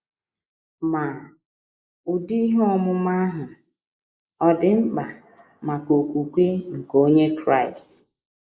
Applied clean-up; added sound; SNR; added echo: neural mask model Resemble Enhance denoiser.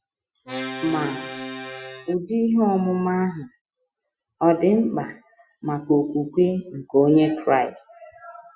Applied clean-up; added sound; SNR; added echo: classical method Wiener filter.